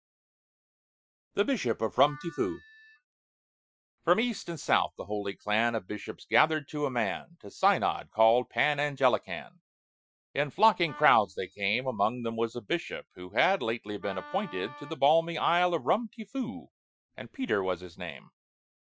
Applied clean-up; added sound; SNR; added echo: classical method Wiener filter.